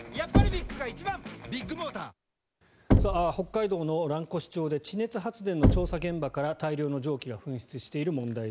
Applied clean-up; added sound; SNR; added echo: none; Knock / Wood; -1 dB; none.